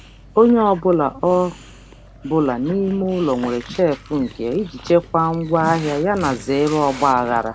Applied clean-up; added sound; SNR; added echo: none; Dog; 18 dB; none.